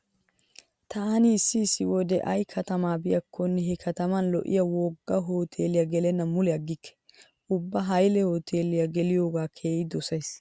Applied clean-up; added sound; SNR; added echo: none; none; none; none.